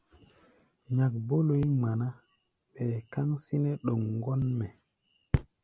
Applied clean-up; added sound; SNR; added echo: none; none; none; none.